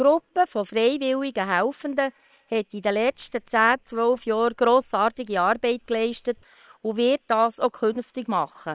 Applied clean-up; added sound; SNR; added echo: neural separator model SepFormer WHAM!.